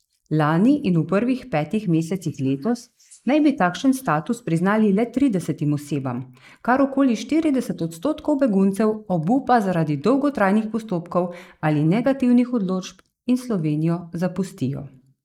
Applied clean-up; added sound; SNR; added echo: neural mask model Resemble Enhance denoiser.